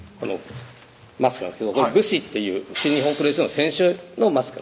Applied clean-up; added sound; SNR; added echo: none; none; none; none.